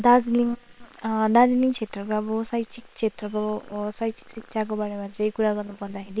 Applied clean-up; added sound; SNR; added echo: neural separator model SepFormer WHAM!.